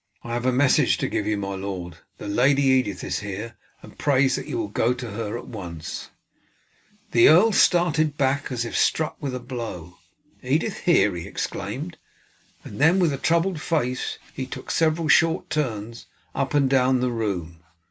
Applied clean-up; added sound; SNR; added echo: none; none; none; none.